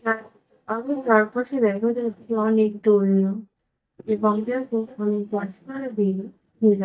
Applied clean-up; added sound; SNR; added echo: neural mask model DeepFilterNet 3.